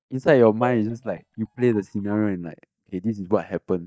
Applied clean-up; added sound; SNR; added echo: neural mask model DeepFilterNet 3.